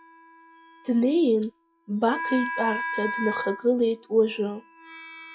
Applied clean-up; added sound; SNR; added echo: classical method log-MMSE.